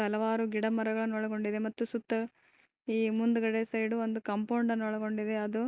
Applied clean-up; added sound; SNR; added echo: none; none; none; none.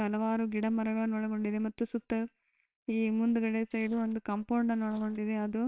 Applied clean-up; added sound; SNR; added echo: neural separator model SepFormer WHAMR!.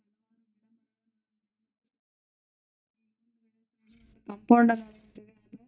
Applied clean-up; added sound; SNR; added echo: neural mask model DeepFilterNet 3.